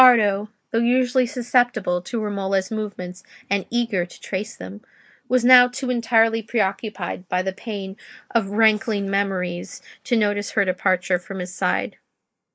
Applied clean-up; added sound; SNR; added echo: neural mask model Resemble Enhance denoiser.